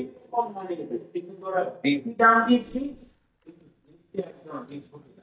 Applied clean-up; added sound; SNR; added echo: neural mask model DeepFilterNet 3.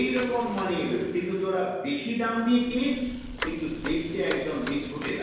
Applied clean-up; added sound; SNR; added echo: none; Bicycle; 13 dB; reverberation time 1.0 s.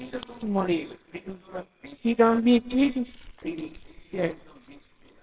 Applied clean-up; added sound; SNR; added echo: neural separator model SepFormer WHAMR!.